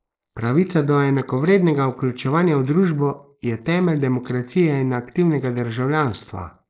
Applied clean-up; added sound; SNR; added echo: neural mask model Resemble Enhance denoiser.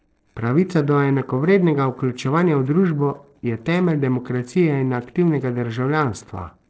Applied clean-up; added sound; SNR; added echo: neural separator model SepFormer DNS4.